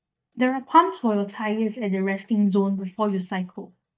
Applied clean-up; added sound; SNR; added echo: neural mask model DeepFilterNet 3.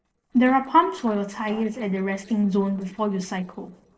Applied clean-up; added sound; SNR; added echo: neural separator model SepFormer DNS4.